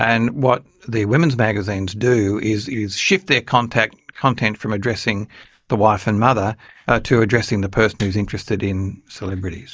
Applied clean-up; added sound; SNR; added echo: neural mask model DeepFilterNet 3.